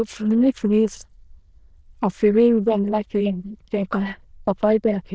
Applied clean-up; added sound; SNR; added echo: neural diffusion model UNIVERSE++.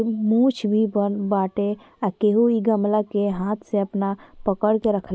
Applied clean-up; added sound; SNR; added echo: none; none; none; none.